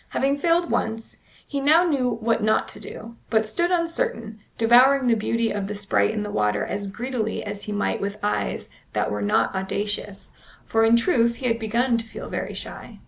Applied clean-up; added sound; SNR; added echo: none; none; none; none.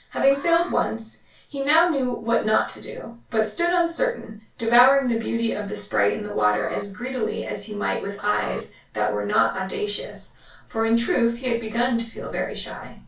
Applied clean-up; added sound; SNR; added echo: none; Alarm; 20 dB; reverberation time 0.2 s.